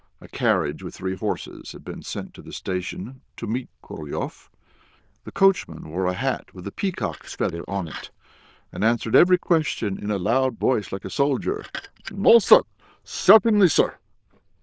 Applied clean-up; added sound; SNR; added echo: neural diffusion model UNIVERSE++.